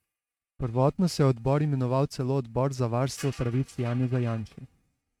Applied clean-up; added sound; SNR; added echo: neural mask model RNNoise.